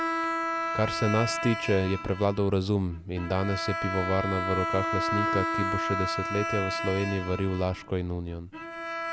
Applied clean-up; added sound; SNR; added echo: none; Bowed string instrument; 3 dB; none.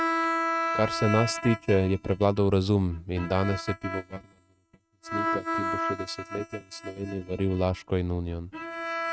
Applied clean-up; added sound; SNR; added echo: neural mask model RNNoise.